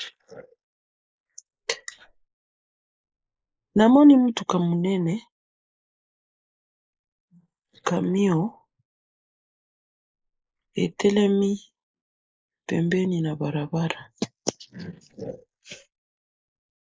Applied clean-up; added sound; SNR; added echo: neural mask model Resemble Enhance denoiser.